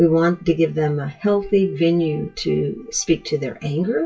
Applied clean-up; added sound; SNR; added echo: classical method WPE with log-MMSE.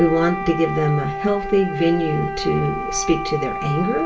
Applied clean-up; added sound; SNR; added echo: none; Wind instrument, woodwind instrument; 6 dB; reverberation time 0.2 s.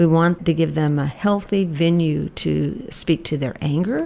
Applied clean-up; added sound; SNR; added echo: none; none; none; none.